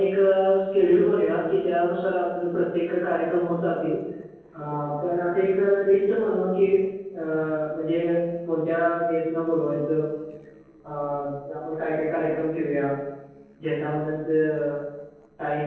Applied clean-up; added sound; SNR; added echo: neural separator model SepFormer DNS4.